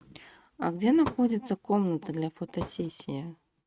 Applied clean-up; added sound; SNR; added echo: neural mask model RNNoise.